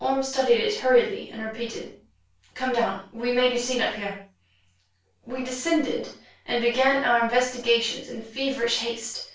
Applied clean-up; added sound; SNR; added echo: none; none; none; reverberation time 0.3 s.